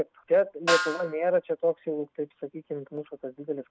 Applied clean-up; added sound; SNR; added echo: none; Snare drum; 4 dB; none.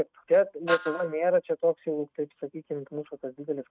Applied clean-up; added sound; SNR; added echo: neural mask model RNNoise.